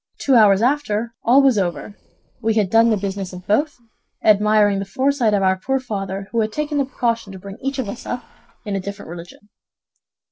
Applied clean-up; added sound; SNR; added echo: neural separator model SepFormer DNS4.